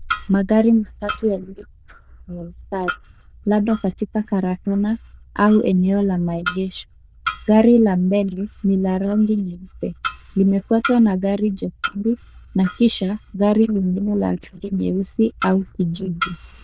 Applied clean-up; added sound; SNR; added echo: neural diffusion model UNIVERSE++.